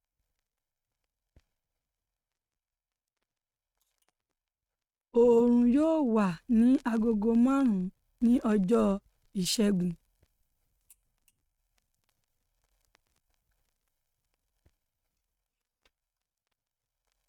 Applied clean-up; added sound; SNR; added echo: neural mask model RNNoise.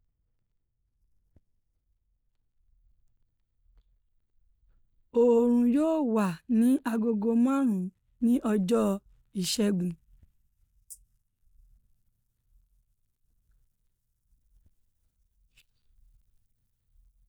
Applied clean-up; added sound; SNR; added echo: neural mask model DeepFilterNet 3.